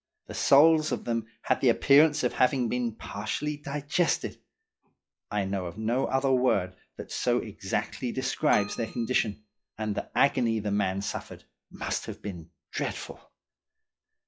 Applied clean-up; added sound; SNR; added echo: classical method log-MMSE.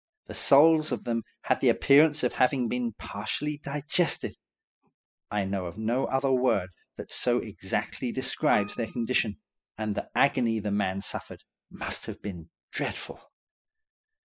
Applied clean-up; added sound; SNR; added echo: classical method spectral subtraction.